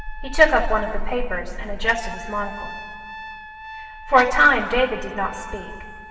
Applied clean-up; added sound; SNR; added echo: none; Trumpet; 16 dB; reverberation time 2.0 s.